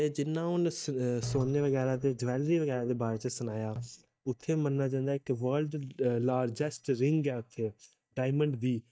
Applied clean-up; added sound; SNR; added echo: neural mask model DeepFilterNet 3.